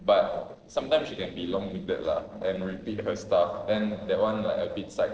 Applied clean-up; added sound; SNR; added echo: neural separator model SepFormer DNS4.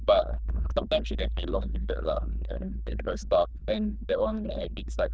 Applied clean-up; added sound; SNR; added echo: neural diffusion model UNIVERSE++.